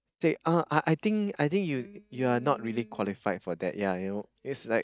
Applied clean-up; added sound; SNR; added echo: neural mask model DeepFilterNet 3.